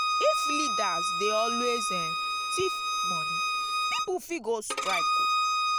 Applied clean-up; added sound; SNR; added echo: none; Bowed string instrument; -5 dB; none.